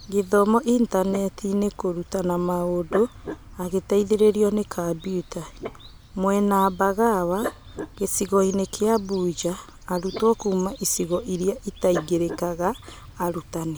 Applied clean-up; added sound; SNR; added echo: none; Dog; 16 dB; none.